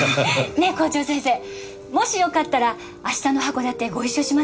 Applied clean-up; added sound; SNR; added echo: none; none; none; none.